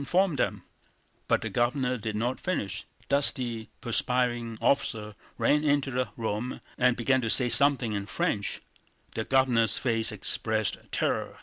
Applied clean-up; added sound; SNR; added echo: none; none; none; none.